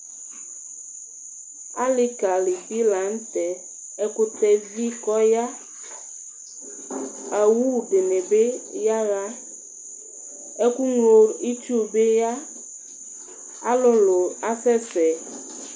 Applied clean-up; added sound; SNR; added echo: none; none; none; none.